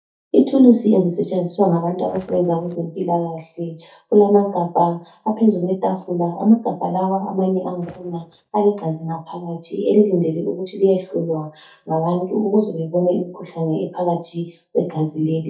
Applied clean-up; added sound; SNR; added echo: neural mask model DeepFilterNet 3.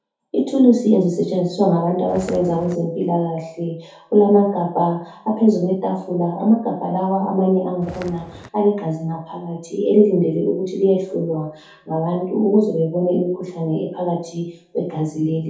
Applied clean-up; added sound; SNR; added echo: none; Walk, footsteps; 17 dB; reverberation time 0.5 s.